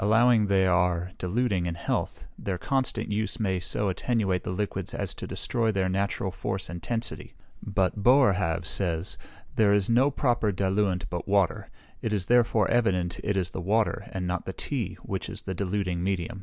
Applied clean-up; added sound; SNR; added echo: none; none; none; none.